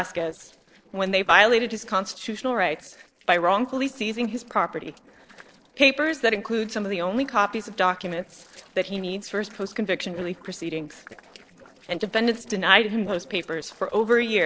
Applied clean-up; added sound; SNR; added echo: neural separator model SepFormer DNS4.